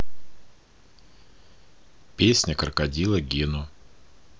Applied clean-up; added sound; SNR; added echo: none; none; none; none.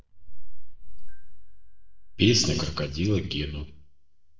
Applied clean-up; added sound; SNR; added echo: neural mask model DeepFilterNet 3.